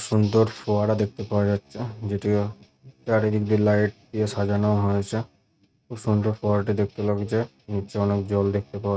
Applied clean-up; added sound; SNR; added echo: neural mask model RNNoise.